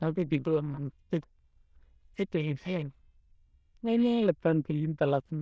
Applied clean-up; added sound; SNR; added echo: neural diffusion model UNIVERSE++.